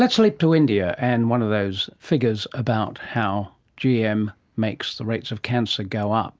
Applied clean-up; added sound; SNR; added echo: none; none; none; none.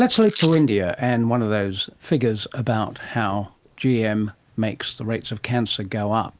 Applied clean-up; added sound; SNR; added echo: neural mask model Resemble Enhance denoiser.